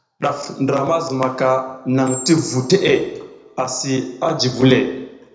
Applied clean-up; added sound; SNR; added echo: none; Squeak; 16 dB; reverberation time 0.8 s.